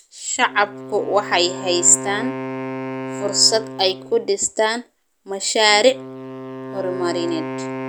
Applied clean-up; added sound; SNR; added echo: none; Wind instrument, woodwind instrument; 10 dB; none.